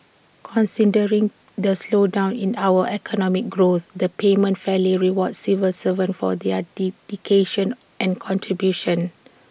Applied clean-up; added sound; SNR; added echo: none; none; none; none.